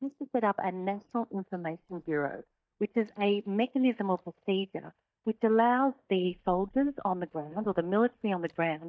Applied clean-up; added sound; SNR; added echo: neural mask model DeepFilterNet 3.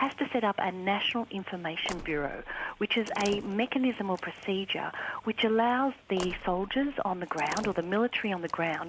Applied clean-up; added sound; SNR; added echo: none; Slam; 16 dB; none.